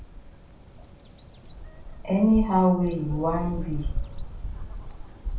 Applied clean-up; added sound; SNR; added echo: none; Bird vocalization, bird call, bird song; 6 dB; reverberation time 0.3 s.